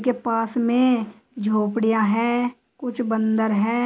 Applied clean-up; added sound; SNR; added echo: none; none; none; none.